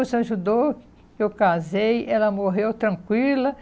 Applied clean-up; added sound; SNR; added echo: none; none; none; none.